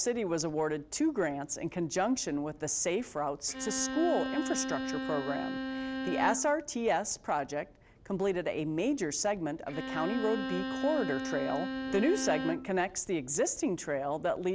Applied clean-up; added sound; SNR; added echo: none; Bowed string instrument; 5 dB; none.